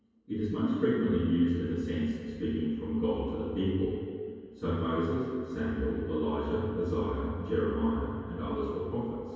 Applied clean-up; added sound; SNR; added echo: none; none; none; reverberation time 2.2 s.